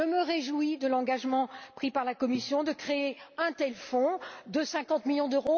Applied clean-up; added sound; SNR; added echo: none; none; none; none.